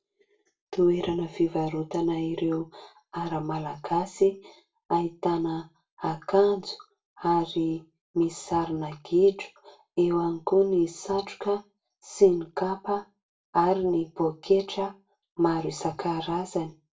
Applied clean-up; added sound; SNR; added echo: none; none; none; reverberation time 0.2 s.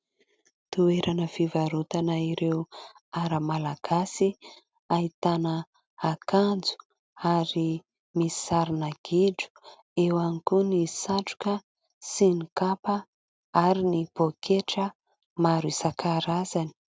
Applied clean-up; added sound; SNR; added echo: none; none; none; none.